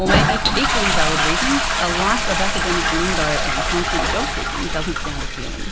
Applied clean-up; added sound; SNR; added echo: none; Toilet flush; -5 dB; none.